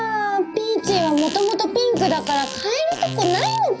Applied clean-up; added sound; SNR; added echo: none; Fart; 12 dB; reverberation time 0.5 s.